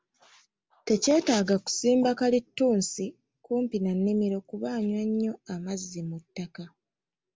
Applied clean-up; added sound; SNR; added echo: none; none; none; none.